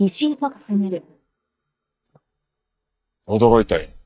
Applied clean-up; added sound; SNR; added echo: neural mask model DeepFilterNet 3.